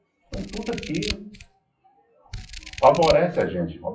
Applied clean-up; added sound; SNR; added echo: classical method WPE with log-MMSE.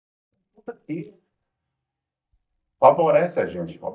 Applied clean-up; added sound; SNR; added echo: neural mask model DeepFilterNet 3.